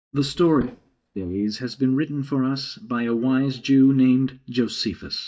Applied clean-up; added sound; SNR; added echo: neural mask model DeepFilterNet 3.